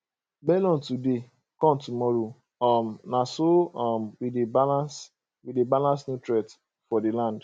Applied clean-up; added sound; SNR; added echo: none; none; none; none.